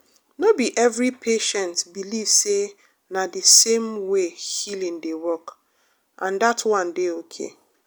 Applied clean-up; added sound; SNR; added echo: none; none; none; none.